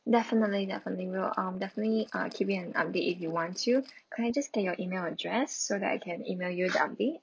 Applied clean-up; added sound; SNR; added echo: neural separator model SepFormer DNS4.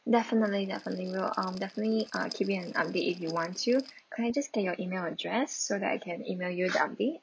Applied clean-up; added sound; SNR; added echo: none; Rattle; 19 dB; none.